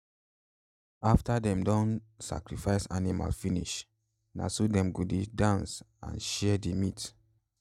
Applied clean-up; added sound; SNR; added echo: neural mask model DeepFilterNet 3.